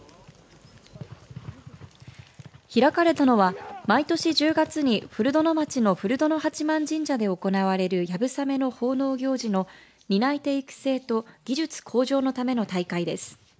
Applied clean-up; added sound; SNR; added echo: none; none; none; none.